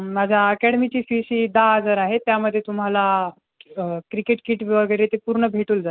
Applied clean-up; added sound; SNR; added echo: none; none; none; none.